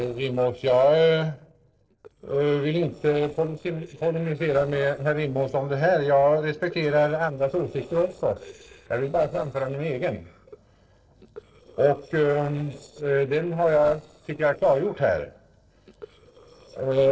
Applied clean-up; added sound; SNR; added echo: neural separator model SepFormer DNS4.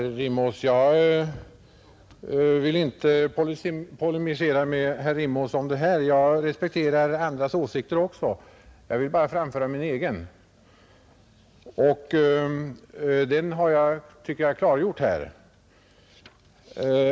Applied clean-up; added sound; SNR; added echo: none; none; none; none.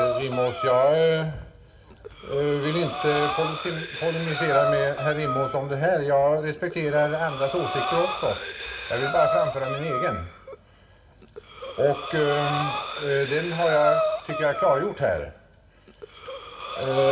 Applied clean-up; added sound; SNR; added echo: none; Breathing; 5 dB; reverberation time 0.6 s.